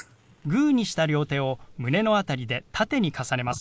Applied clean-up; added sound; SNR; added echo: neural mask model Resemble Enhance denoiser.